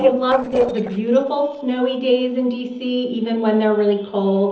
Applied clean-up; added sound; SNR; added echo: neural separator model SepFormer DNS4.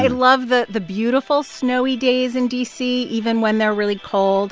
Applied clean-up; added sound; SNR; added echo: none; none; none; none.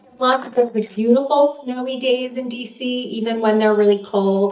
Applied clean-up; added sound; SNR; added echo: neural mask model DeepFilterNet 3.